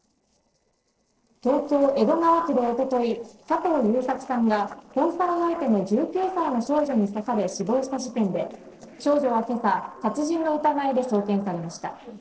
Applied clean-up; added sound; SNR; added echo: neural separator model SepFormer DNS4.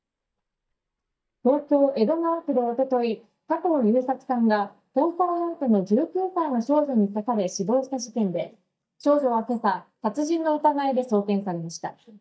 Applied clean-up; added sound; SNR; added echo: neural mask model DeepFilterNet 3.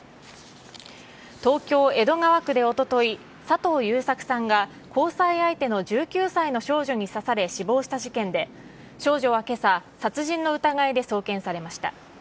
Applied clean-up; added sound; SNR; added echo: none; none; none; none.